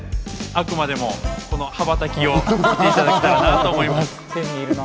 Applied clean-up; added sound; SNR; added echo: none; none; none; none.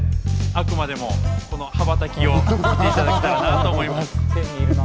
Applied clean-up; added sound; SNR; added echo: none; Bass guitar; -2 dB; none.